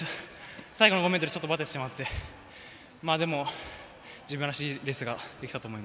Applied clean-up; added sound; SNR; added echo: none; none; none; none.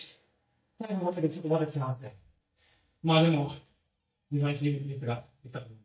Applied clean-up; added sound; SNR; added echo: neural mask model DeepFilterNet 3.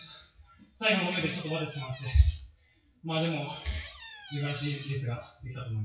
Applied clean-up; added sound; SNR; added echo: classical method WPE with log-MMSE.